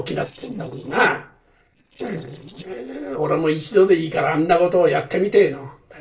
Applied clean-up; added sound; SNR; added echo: neural separator model SepFormer DNS4.